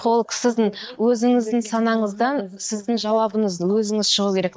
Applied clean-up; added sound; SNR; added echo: neural mask model DeepFilterNet 3.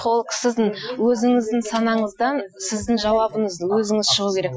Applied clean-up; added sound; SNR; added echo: classical method Wiener filter.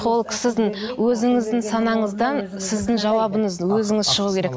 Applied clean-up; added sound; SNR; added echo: none; none; none; none.